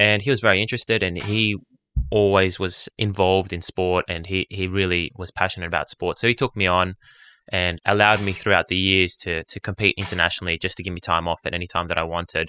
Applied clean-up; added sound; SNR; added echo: classical method spectral subtraction.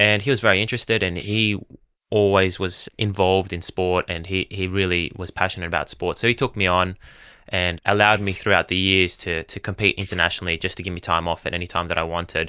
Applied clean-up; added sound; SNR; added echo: neural mask model Resemble Enhance denoiser.